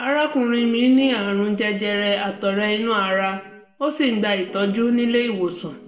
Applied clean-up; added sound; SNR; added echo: neural separator model SepFormer DNS4.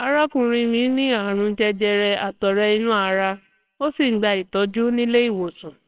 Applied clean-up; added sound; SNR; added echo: neural separator model SepFormer WHAMR!.